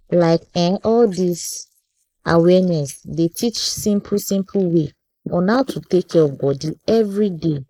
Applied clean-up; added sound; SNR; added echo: neural mask model Resemble Enhance denoiser.